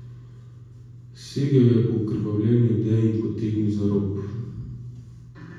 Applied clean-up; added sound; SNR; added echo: none; none; none; reverberation time 1.1 s.